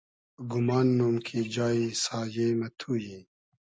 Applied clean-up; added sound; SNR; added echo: none; none; none; none.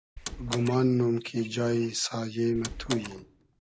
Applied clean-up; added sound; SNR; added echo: none; Door; 11 dB; none.